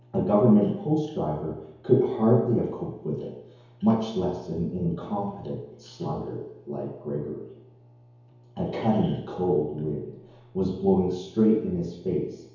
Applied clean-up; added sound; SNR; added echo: none; none; none; reverberation time 1.0 s.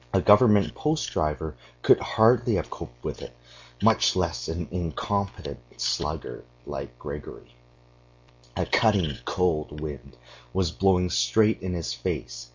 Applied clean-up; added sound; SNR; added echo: none; none; none; none.